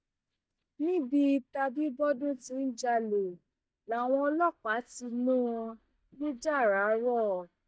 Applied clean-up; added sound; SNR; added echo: neural mask model DeepFilterNet 3.